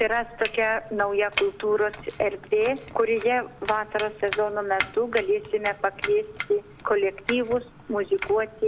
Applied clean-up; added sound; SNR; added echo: none; Domestic sounds, home sounds; 12 dB; none.